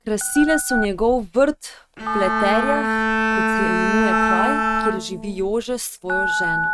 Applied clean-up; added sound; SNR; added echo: neural mask model RNNoise.